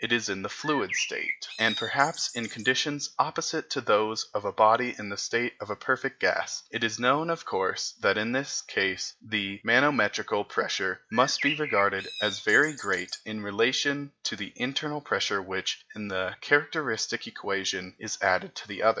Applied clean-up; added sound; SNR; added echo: classical method log-MMSE.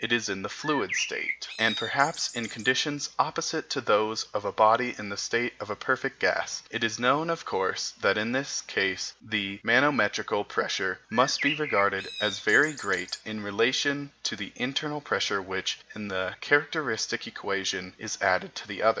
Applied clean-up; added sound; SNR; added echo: none; Bird; 8 dB; none.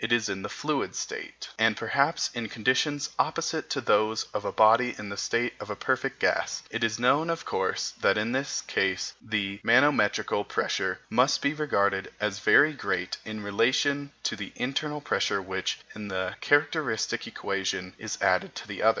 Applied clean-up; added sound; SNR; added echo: none; none; none; none.